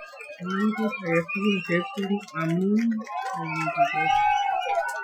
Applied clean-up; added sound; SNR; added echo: classical method Wiener filter.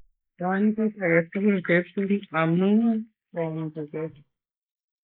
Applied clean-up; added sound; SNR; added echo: neural mask model Resemble Enhance denoiser.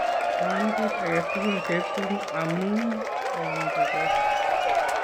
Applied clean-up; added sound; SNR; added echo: none; Applause / Crowd / Cheering; -5 dB; none.